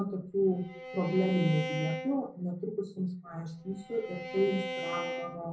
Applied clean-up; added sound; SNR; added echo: none; Bowed string instrument; 7 dB; reverberation time 0.4 s.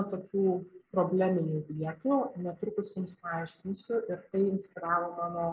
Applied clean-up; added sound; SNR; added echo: none; none; none; none.